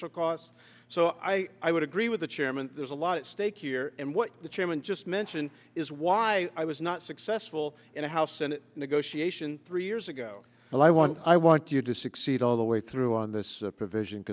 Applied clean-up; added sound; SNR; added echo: none; none; none; none.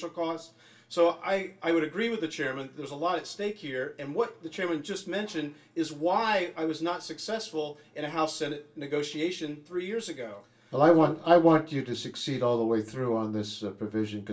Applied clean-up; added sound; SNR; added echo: none; none; none; reverberation time 0.2 s.